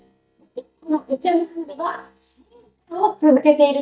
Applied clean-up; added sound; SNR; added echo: neural mask model DeepFilterNet 3.